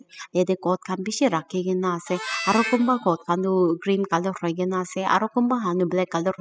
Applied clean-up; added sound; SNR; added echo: classical method spectral subtraction.